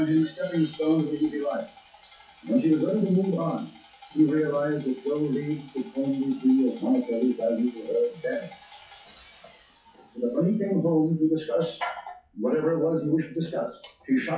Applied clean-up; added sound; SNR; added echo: classical method WPE with log-MMSE.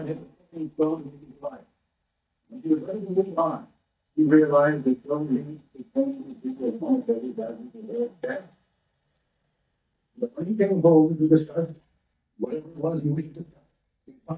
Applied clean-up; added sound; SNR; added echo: neural mask model DeepFilterNet 3.